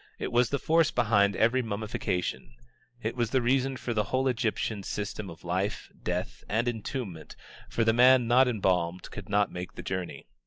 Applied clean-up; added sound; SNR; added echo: neural mask model Resemble Enhance denoiser.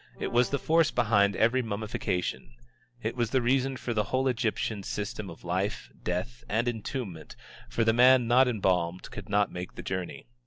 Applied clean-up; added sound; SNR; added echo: none; Brass instrument; 20 dB; none.